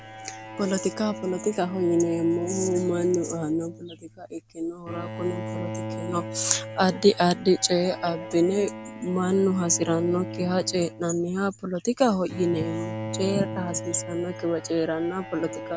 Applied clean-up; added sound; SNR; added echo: none; Bowed string instrument; 10 dB; none.